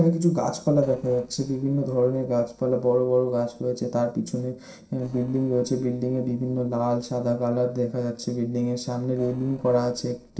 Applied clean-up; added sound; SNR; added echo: neural separator model SepFormer DNS4.